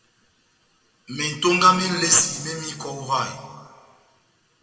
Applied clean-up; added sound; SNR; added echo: none; Electric guitar / Strum; 18 dB; reverberation time 1.4 s.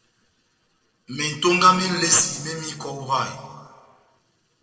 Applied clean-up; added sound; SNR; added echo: neural separator model SepFormer DNS4.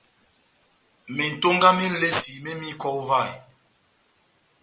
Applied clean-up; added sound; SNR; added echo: none; none; none; none.